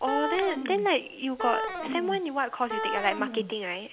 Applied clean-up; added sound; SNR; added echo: none; Wind instrument, woodwind instrument; 5 dB; none.